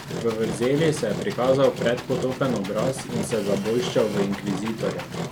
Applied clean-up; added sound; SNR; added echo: none; Engine; 7 dB; none.